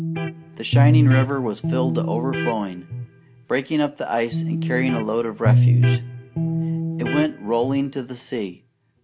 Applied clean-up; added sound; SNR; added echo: none; Electric guitar; -3 dB; none.